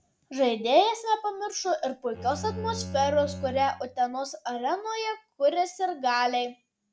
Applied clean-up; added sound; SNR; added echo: none; Bowed string instrument; 12 dB; none.